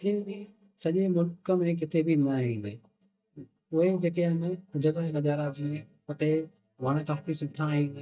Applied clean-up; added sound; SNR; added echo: neural mask model DeepFilterNet 3.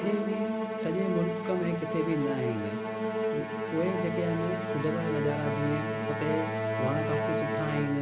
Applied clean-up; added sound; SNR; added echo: none; Musical instrument; 0 dB; none.